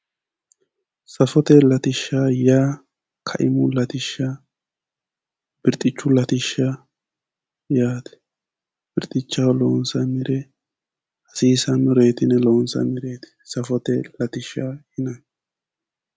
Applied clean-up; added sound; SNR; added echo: none; none; none; none.